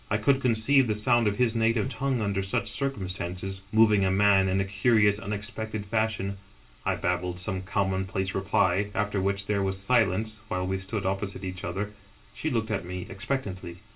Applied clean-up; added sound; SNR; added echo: none; Whoosh, swoosh, swish; 16 dB; reverberation time 0.2 s.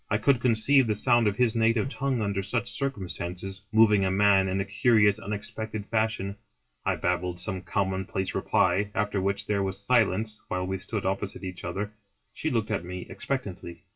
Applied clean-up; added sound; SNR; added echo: classical method WPE with log-MMSE.